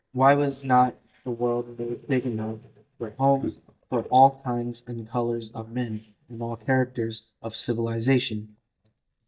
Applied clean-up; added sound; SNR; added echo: neural mask model DeepFilterNet 3.